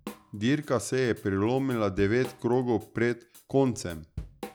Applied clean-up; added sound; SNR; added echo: none; Drum / Drum kit; 18 dB; none.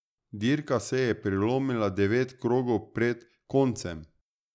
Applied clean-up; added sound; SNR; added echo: none; none; none; none.